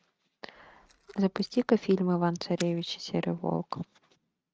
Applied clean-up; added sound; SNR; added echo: neural mask model RNNoise.